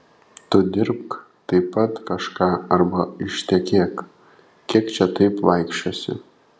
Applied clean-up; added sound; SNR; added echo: none; none; none; none.